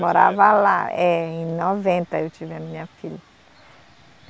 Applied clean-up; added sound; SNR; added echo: none; none; none; none.